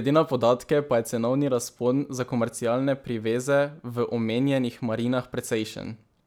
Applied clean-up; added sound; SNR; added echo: none; none; none; none.